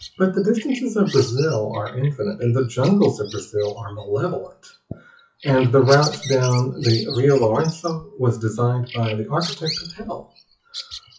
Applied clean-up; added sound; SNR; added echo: classical method WPE with log-MMSE.